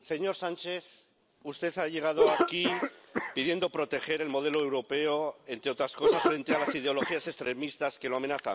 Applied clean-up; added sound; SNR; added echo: none; Cough; 1 dB; none.